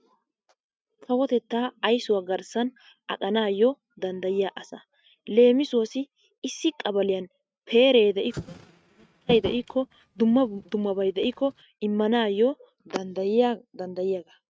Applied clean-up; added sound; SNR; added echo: neural mask model RNNoise.